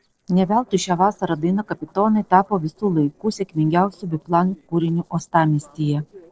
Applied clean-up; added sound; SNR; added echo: neural separator model SepFormer DNS4.